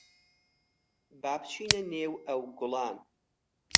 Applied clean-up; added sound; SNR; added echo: none; Scissors; -2 dB; none.